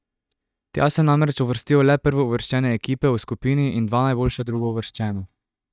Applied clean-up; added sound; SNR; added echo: neural mask model DeepFilterNet 3.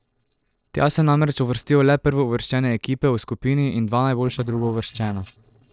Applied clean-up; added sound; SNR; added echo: neural separator model SepFormer DNS4.